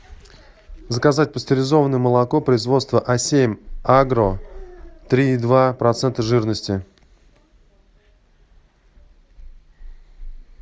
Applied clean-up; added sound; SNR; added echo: none; none; none; none.